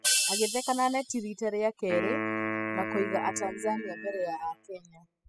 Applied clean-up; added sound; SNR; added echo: classical method spectral subtraction.